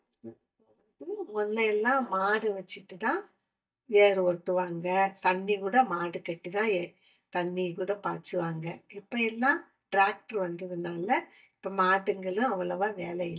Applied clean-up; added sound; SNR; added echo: neural mask model DeepFilterNet 3.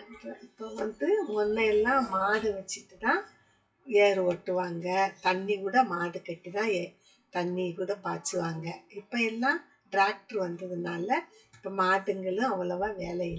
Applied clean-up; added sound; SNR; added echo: classical method WPE with log-MMSE.